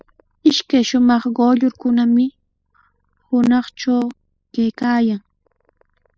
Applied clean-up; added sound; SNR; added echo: classical method spectral subtraction.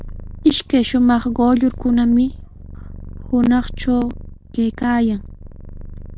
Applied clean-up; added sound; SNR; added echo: none; Purr; 13 dB; none.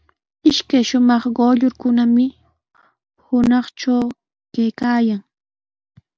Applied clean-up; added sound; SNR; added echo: none; none; none; none.